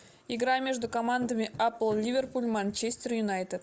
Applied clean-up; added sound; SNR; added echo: none; none; none; none.